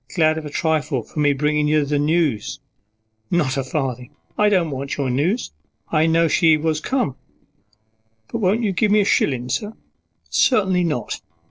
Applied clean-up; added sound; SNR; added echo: neural separator model SepFormer DNS4.